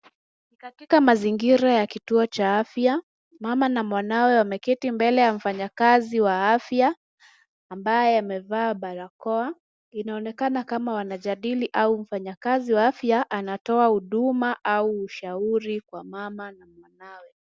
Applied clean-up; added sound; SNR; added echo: none; none; none; none.